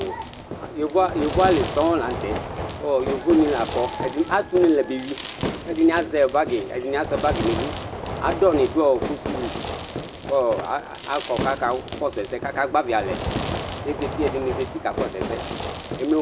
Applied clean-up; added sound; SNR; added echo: none; Fireworks; 7 dB; reverberation time 1.5 s.